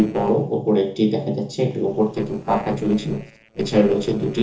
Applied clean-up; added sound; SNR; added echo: neural separator model SepFormer DNS4.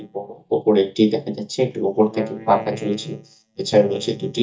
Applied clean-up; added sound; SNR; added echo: neural mask model DeepFilterNet 3.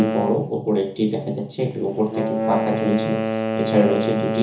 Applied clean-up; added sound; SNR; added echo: none; Wind instrument, woodwind instrument; 3 dB; reverberation time 0.7 s.